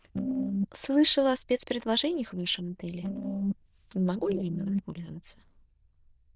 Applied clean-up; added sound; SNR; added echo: neural diffusion model UNIVERSE++.